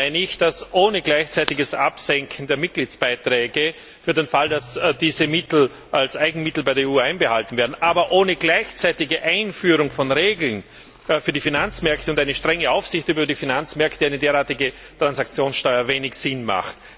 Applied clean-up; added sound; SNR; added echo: none; none; none; none.